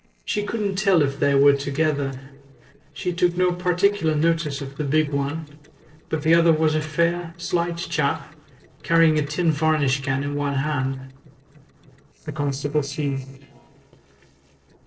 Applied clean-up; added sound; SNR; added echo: neural separator model SepFormer DNS4.